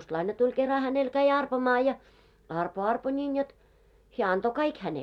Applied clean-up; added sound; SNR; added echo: none; none; none; none.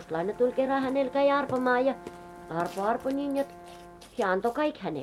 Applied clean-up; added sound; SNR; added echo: none; Burping, eructation + Brass instrument; 17 dB; none.